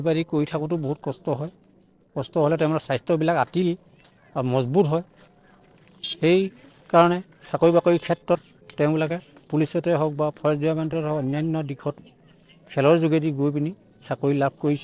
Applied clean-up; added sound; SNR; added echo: neural separator model SepFormer DNS4.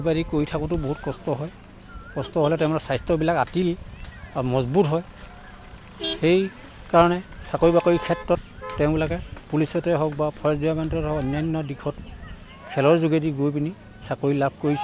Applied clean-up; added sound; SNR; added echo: none; Motor vehicle (road); 17 dB; none.